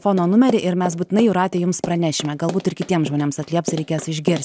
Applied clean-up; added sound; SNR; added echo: none; Run; 13 dB; none.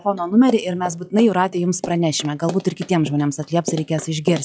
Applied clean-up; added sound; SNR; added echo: classical method log-MMSE.